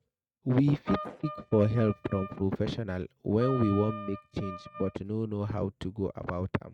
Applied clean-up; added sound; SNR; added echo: neural mask model RNNoise.